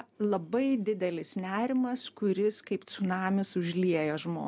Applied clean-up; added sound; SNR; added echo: none; none; none; none.